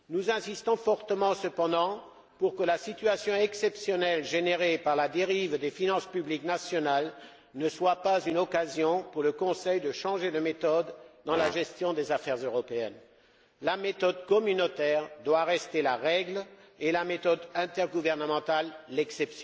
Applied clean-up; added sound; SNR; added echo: none; Brass instrument; 12 dB; none.